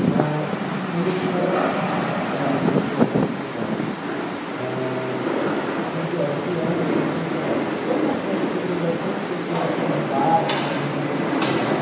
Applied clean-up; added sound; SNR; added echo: none; Rain; -4 dB; reverberation time 1.0 s.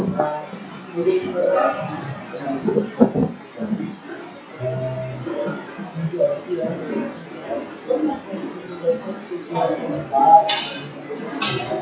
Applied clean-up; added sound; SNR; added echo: classical method WPE with log-MMSE.